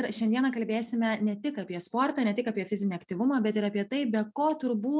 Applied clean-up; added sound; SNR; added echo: none; none; none; none.